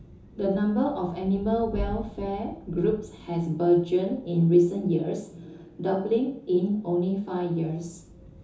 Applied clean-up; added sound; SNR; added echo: none; Thunder / Rain; 17 dB; reverberation time 0.7 s.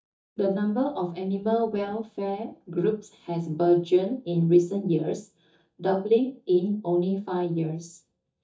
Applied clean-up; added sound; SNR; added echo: neural mask model DeepFilterNet 3.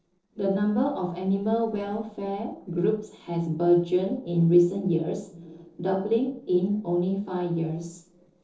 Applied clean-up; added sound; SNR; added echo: neural separator model SepFormer DNS4.